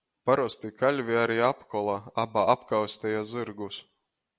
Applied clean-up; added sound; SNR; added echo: none; none; none; none.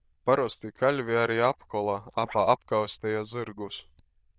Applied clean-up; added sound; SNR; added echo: neural diffusion model UNIVERSE++.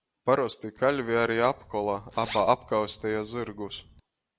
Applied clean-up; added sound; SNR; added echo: none; Zipper (clothing); 19 dB; none.